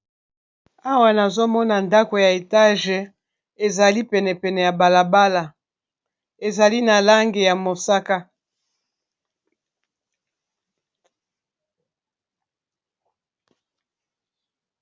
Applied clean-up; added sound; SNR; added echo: none; none; none; none.